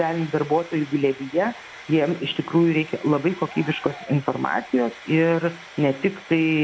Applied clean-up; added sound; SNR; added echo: none; Cheering + Frying (food); 19 dB; none.